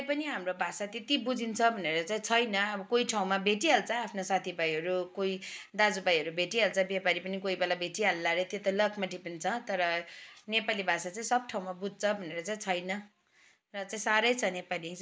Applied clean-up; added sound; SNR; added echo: none; none; none; none.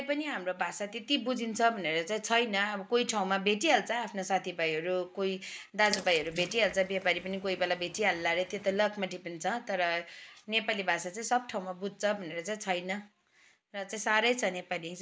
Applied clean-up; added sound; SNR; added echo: neural mask model Resemble Enhance denoiser.